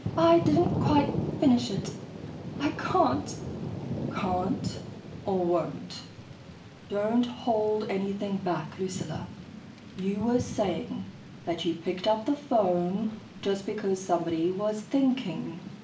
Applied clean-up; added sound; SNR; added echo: none; Thunder / Rain; 8 dB; reverberation time 0.4 s.